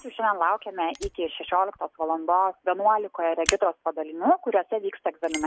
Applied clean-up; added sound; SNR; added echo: none; Fire; 14 dB; none.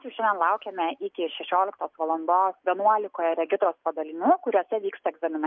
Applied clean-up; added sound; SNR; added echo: none; none; none; none.